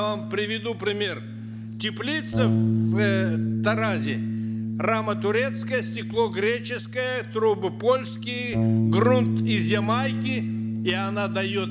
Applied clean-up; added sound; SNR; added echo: none; Bass guitar; -1 dB; none.